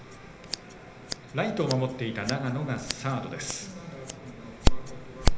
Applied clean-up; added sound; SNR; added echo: none; Scissors; -3 dB; reverberation time 1.0 s.